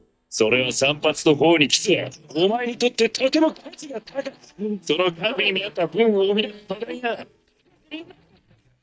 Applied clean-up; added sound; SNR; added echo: neural mask model DeepFilterNet 3.